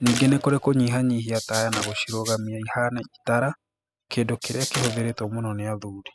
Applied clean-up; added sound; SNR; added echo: classical method spectral subtraction.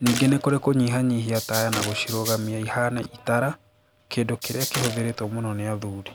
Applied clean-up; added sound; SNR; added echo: none; Gunshot, gunfire + Rattle (instrument); 9 dB; none.